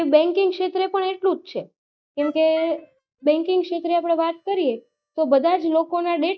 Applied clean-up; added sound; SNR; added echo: neural mask model DeepFilterNet 3.